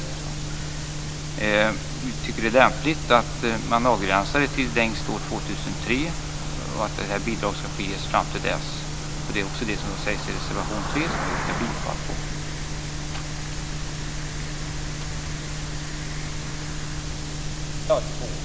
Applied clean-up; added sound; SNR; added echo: none; Cricket; 14 dB; none.